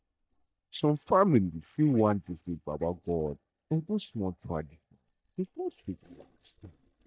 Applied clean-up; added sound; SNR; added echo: neural mask model DeepFilterNet 3.